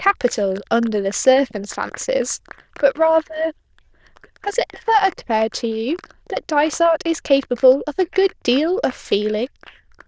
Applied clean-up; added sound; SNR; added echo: neural diffusion model UNIVERSE++.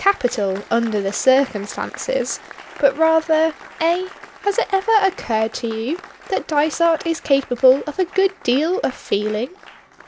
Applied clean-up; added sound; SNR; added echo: none; Applause; 20 dB; none.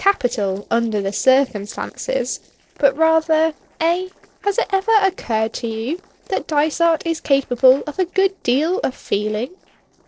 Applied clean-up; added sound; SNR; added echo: neural separator model SepFormer DNS4.